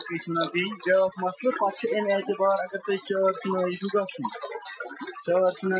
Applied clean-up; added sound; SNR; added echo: classical method Wiener filter.